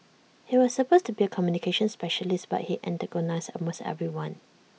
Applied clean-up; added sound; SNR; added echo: none; none; none; none.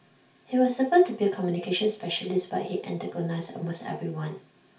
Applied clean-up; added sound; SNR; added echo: none; none; none; reverberation time 0.3 s.